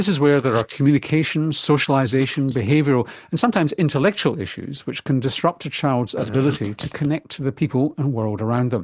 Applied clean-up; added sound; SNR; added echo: neural mask model Resemble Enhance denoiser.